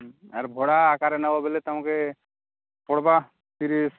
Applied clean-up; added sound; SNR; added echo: none; none; none; none.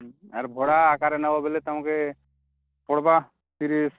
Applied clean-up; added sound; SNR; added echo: neural separator model SepFormer DNS4.